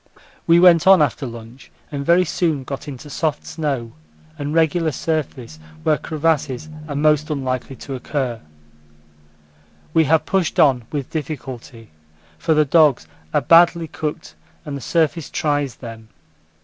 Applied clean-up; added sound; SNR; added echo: none; none; none; none.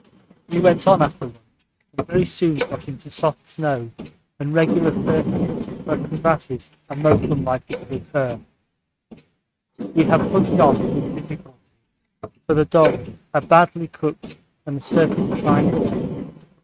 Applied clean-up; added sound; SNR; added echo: neural mask model RNNoise.